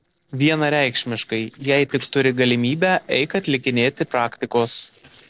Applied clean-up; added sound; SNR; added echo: neural separator model SepFormer DNS4.